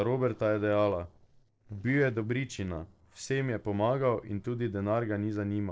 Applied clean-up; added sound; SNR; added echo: neural separator model SepFormer DNS4.